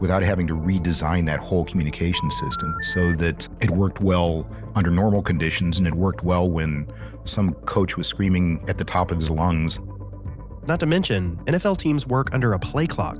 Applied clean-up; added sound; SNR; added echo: none; Telephone; 7 dB; none.